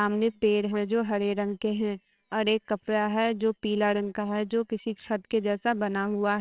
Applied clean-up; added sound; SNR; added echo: neural separator model SepFormer WHAMR!.